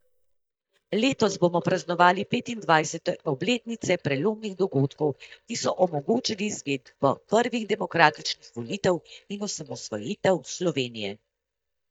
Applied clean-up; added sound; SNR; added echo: neural mask model DeepFilterNet 3.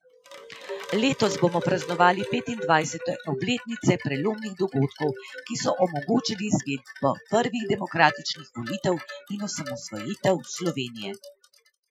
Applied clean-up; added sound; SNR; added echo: classical method Wiener filter.